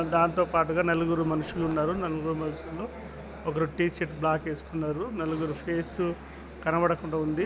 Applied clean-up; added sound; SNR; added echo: none; Musical instrument; 20 dB; none.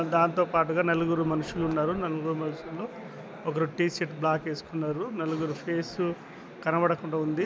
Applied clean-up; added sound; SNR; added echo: none; none; none; none.